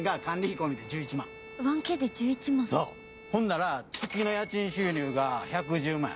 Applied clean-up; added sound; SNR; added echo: none; Bowed string instrument; 17 dB; none.